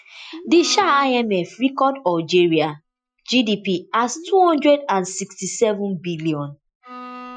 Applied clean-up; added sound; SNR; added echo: classical method Wiener filter.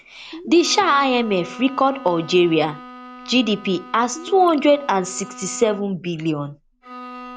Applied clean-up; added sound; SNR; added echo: none; Gurgling + Bowed string instrument; 17 dB; none.